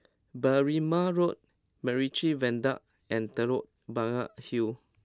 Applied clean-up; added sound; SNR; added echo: none; none; none; none.